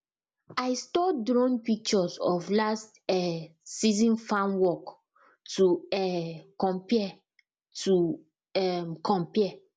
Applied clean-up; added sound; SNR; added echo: none; none; none; none.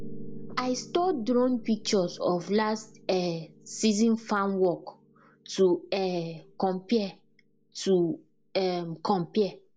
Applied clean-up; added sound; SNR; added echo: none; Piano; 17 dB; none.